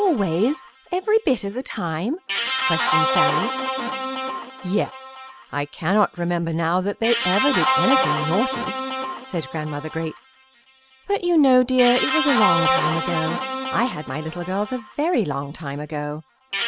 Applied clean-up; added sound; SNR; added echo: none; Guitar; 3 dB; none.